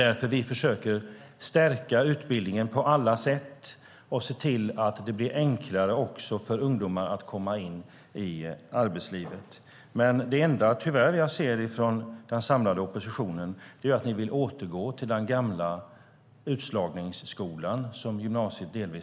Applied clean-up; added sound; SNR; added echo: none; none; none; none.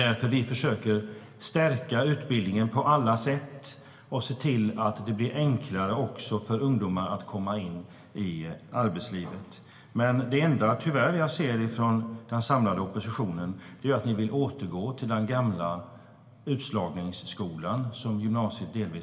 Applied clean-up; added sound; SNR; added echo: none; none; none; reverberation time 1.3 s.